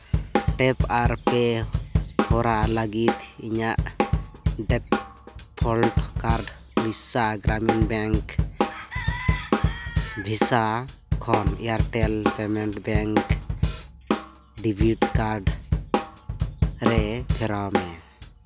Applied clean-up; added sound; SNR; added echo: none; Drum kit; -1 dB; none.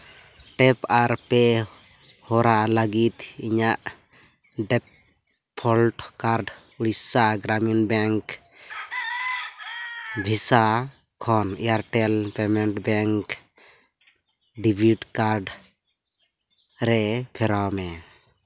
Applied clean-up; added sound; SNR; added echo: none; none; none; none.